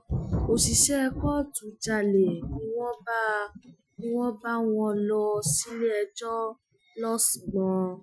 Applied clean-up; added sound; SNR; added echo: classical method Wiener filter.